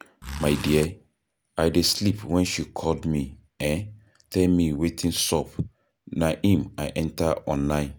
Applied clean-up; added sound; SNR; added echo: none; Zipper (clothing); 9 dB; none.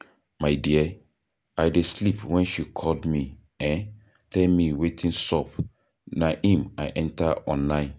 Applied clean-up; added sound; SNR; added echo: none; none; none; none.